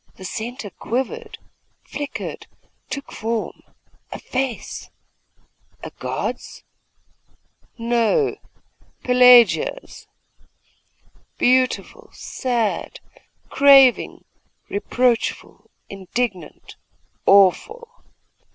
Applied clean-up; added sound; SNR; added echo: none; none; none; none.